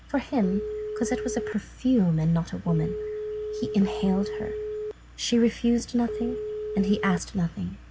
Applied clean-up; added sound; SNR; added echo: none; Telephone; 8 dB; none.